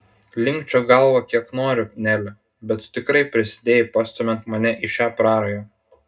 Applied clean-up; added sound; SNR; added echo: none; none; none; reverberation time 0.2 s.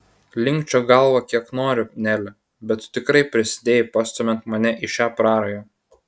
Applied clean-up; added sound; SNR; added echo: none; none; none; none.